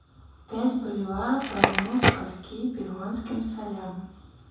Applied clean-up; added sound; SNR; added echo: none; Crackle; -2 dB; reverberation time 0.7 s.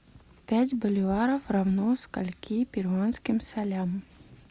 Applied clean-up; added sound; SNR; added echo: none; none; none; none.